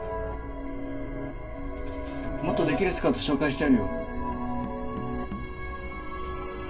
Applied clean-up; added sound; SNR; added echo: none; Musical instrument; 16 dB; reverberation time 0.1 s.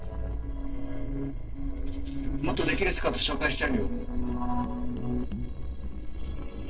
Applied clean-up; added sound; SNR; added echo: neural separator model SepFormer DNS4.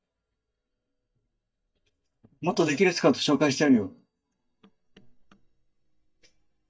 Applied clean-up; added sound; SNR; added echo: neural mask model DeepFilterNet 3.